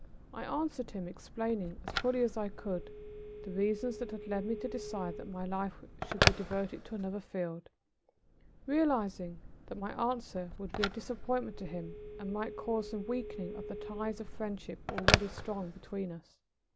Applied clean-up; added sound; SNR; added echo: none; Telephone; 2 dB; none.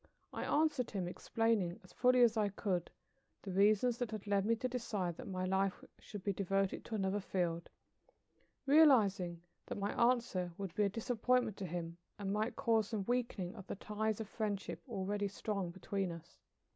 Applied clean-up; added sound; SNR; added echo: none; none; none; none.